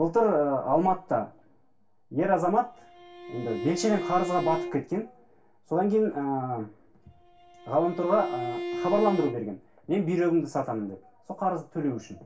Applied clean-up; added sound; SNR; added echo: none; Bowed string instrument; 7 dB; reverberation time 0.3 s.